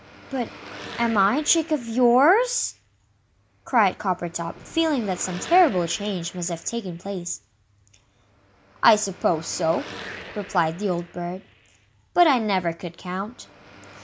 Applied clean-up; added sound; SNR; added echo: none; Car passing by / Traffic noise, roadway noise / Engine; 18 dB; none.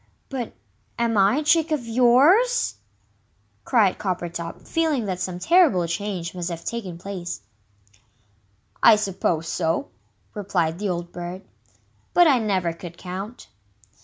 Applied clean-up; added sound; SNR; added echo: none; none; none; none.